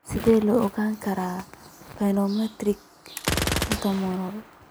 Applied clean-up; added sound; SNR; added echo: none; Gunshot, gunfire; 8 dB; none.